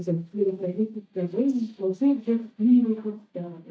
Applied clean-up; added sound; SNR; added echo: neural mask model DeepFilterNet 3.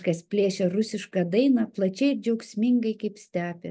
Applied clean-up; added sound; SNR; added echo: none; none; none; none.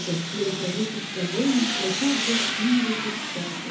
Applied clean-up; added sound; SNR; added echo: none; Tools; 2 dB; reverberation time 0.6 s.